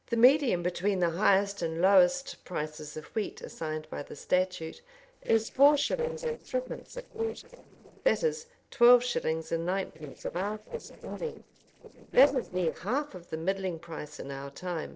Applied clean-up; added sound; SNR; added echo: neural separator model SepFormer DNS4.